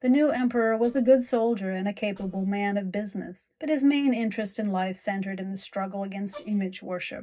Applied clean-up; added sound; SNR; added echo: neural mask model DeepFilterNet 3.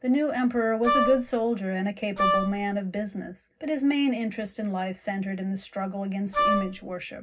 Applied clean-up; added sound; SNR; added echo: none; Wind instrument, woodwind instrument; -1 dB; reverberation time 0.4 s.